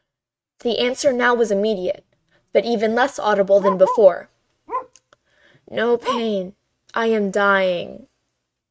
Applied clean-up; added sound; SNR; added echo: neural mask model RNNoise.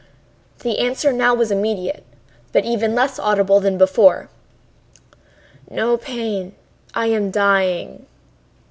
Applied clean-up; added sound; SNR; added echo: none; none; none; none.